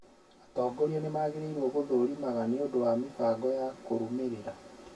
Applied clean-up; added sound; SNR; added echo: none; none; none; reverberation time 0.1 s.